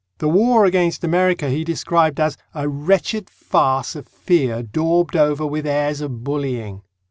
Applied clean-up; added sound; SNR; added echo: none; none; none; none.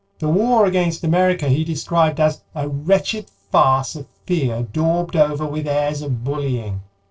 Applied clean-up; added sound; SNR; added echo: neural separator model SepFormer DNS4.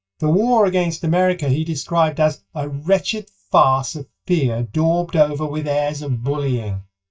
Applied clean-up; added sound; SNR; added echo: neural mask model DeepFilterNet 3.